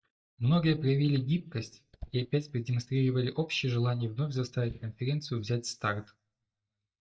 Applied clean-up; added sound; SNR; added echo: neural mask model DeepFilterNet 3.